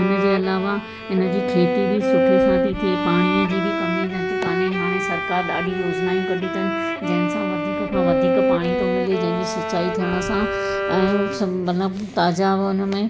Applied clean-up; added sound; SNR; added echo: none; Bowed string instrument; 0 dB; none.